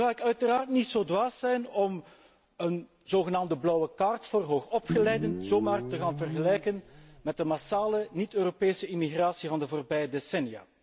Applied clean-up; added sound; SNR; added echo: none; Guitar; 8 dB; none.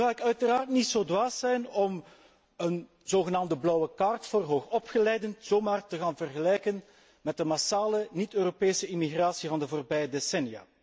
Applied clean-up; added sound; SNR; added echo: none; none; none; none.